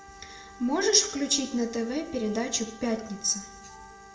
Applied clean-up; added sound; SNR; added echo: none; Wind instrument, woodwind instrument; 20 dB; reverberation time 0.6 s.